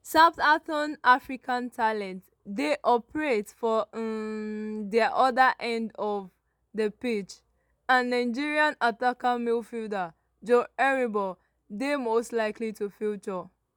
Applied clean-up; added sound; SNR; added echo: none; none; none; none.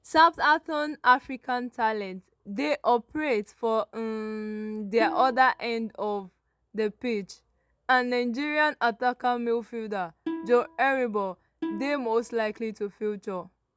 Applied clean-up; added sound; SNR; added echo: none; Plucked string instrument; 12 dB; none.